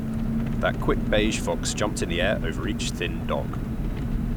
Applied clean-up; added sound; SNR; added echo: none; Engine; -2 dB; none.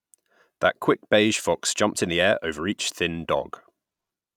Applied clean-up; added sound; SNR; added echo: none; none; none; none.